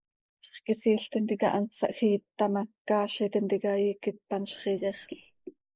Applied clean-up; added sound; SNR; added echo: neural mask model Resemble Enhance denoiser.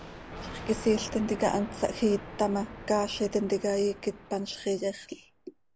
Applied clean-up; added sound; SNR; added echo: none; Thunder; 13 dB; none.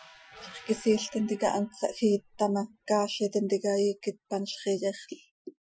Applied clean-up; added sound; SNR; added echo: classical method Wiener filter.